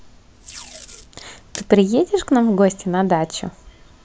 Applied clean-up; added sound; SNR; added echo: none; Packing tape, duct tape; 20 dB; none.